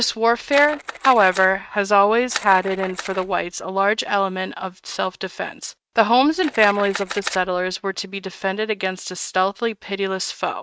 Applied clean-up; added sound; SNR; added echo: neural mask model RNNoise.